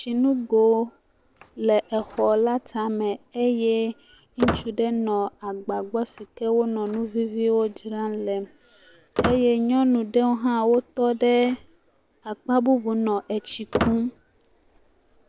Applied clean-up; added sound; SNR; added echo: none; Squeak; 11 dB; none.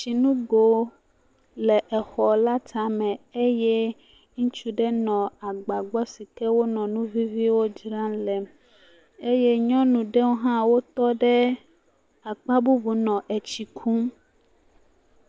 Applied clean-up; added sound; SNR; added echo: none; none; none; none.